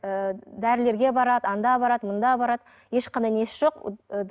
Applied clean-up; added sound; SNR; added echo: none; none; none; none.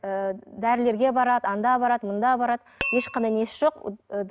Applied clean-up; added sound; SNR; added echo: none; Glass; 10 dB; none.